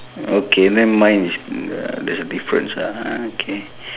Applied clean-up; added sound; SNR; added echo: none; none; none; none.